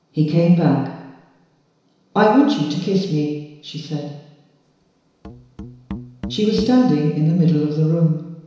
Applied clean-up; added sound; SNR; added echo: none; Musical instrument; 15 dB; reverberation time 1.0 s.